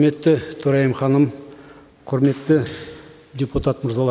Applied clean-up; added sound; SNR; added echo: none; none; none; none.